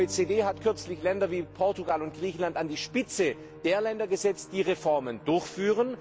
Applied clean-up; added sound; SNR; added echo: none; Acoustic guitar + Musical instrument; 18 dB; none.